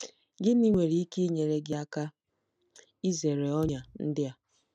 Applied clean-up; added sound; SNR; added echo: neural mask model RNNoise.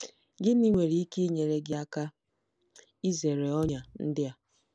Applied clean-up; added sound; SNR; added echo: none; Thump, thud; 20 dB; none.